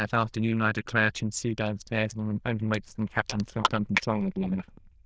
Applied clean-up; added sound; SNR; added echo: neural diffusion model UNIVERSE++.